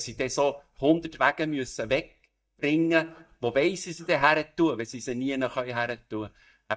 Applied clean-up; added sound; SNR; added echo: neural mask model DeepFilterNet 3.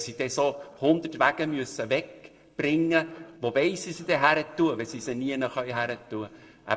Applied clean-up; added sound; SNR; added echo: neural separator model SepFormer DNS4.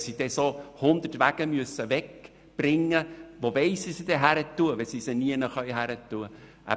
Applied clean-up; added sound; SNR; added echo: none; none; none; none.